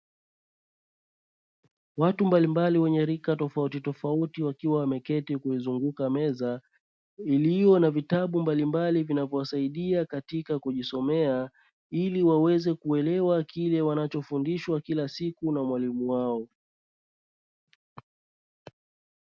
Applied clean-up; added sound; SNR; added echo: none; none; none; none.